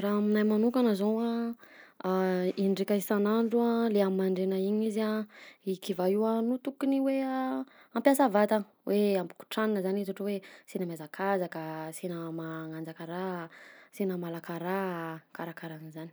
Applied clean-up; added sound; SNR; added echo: none; none; none; none.